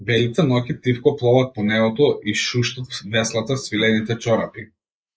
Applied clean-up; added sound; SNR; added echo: neural mask model Resemble Enhance denoiser.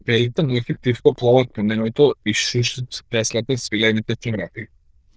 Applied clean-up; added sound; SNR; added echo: neural diffusion model UNIVERSE++.